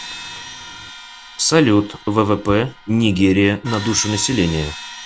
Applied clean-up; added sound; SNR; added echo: none; Crash cymbal; 15 dB; none.